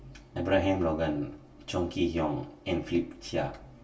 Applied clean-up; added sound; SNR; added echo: none; none; none; reverberation time 0.1 s.